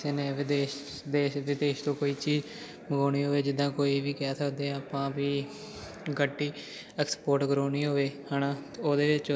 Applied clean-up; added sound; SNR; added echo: none; none; none; none.